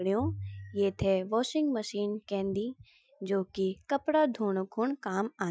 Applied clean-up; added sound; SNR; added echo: classical method Wiener filter.